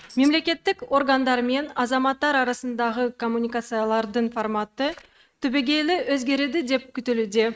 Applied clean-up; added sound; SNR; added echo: neural mask model RNNoise.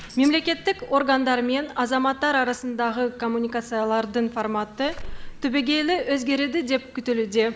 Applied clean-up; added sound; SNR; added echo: none; Slam / Alarm + Tambourine; 18 dB; none.